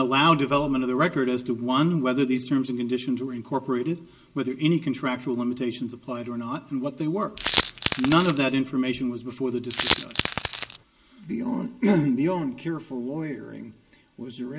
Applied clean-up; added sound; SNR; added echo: none; Coin (dropping); 3 dB; reverberation time 0.4 s.